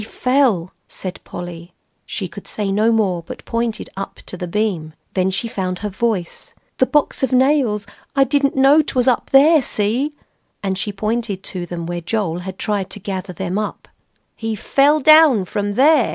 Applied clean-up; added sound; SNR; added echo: none; none; none; none.